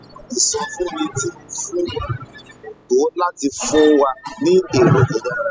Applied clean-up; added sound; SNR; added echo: classical method spectral subtraction.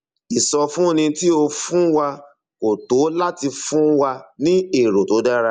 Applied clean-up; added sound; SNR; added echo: none; none; none; none.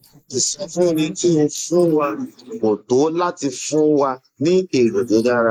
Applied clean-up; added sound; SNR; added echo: neural mask model Resemble Enhance denoiser.